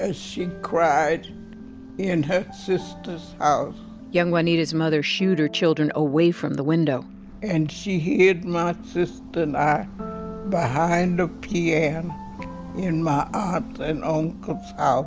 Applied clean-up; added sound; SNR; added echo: none; none; none; none.